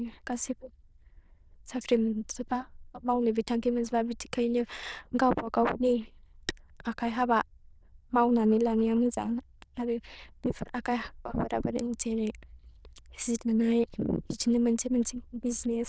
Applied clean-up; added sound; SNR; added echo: neural diffusion model UNIVERSE++.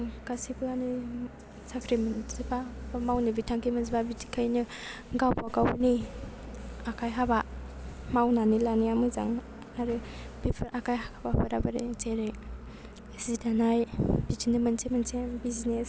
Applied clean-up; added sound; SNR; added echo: none; none; none; none.